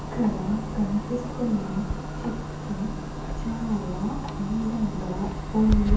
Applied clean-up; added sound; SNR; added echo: none; Clock; 2 dB; reverberation time 0.7 s.